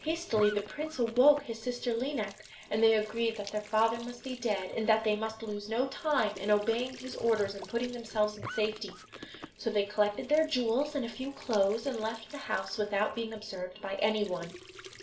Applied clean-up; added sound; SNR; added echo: none; Squeak / Trickle, dribble / Sink (filling or washing); 18 dB; reverberation time 0.1 s.